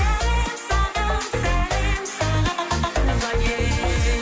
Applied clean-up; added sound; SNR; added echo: none; none; none; none.